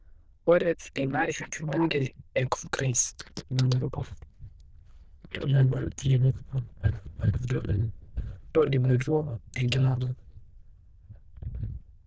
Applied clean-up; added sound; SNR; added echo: neural diffusion model UNIVERSE++.